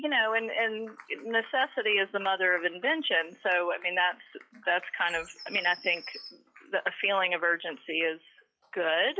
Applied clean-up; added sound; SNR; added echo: classical method log-MMSE.